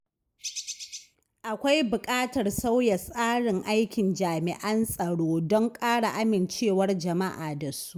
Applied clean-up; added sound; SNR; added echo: neural mask model Resemble Enhance denoiser.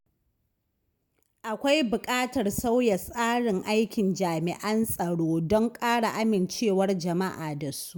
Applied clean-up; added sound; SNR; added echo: none; none; none; none.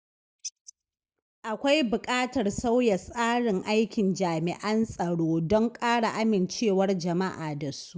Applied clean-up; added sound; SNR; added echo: neural mask model DeepFilterNet 3.